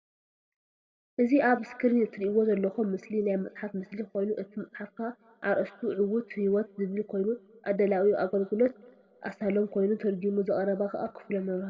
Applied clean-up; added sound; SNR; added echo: none; none; none; reverberation time 1.7 s.